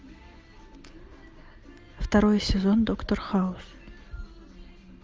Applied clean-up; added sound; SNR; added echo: none; none; none; none.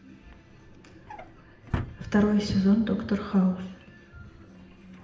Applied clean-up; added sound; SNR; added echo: none; Drawer open or close; 14 dB; reverberation time 0.8 s.